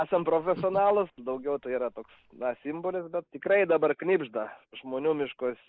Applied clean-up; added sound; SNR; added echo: neural mask model Resemble Enhance denoiser.